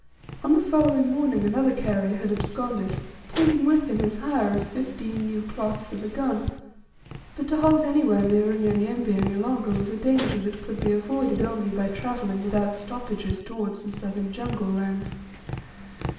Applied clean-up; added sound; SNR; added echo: none; Tap; 11 dB; reverberation time 0.8 s.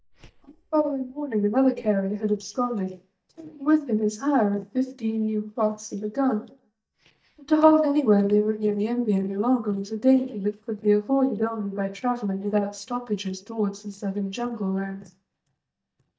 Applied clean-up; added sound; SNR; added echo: neural mask model DeepFilterNet 3.